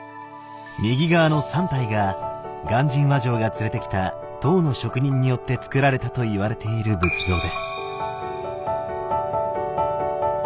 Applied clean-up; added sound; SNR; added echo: none; none; none; none.